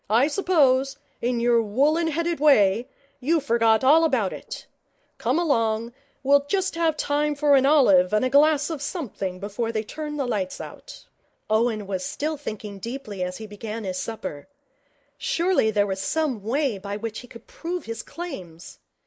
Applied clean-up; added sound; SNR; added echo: neural mask model Resemble Enhance denoiser.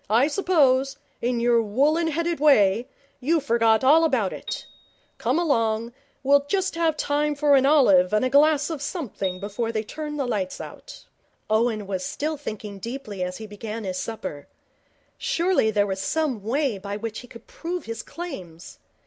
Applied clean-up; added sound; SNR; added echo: none; Piano; 19 dB; none.